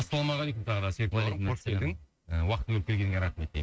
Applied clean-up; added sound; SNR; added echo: neural mask model RNNoise.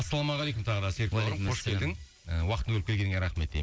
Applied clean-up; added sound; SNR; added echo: none; none; none; none.